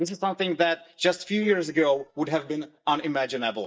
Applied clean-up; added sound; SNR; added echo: neural mask model DeepFilterNet 3.